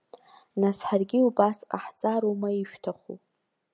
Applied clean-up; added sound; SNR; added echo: none; none; none; none.